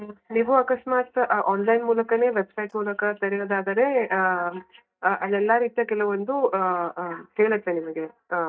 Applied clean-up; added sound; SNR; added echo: neural mask model DeepFilterNet 3.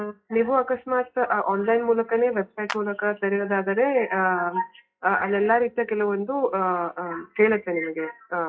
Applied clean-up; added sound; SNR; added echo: classical method WPE with log-MMSE.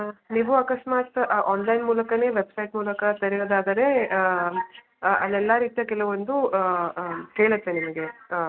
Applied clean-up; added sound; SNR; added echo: none; none; none; none.